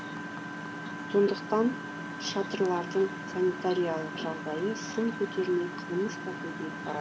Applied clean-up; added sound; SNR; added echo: none; Engine; 7 dB; reverberation time 1.4 s.